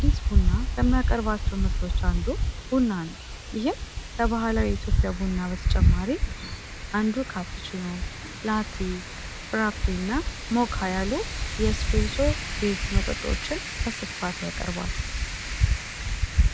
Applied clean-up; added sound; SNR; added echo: none; Wind; -3 dB; none.